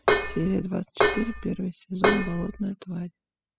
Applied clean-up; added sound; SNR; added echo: classical method spectral subtraction.